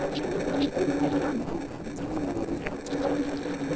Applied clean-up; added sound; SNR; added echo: neural separator model SepFormer DNS4.